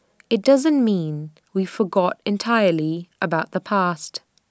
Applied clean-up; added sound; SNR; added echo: none; none; none; none.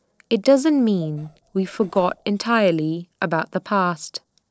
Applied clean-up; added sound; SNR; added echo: neural separator model SepFormer DNS4.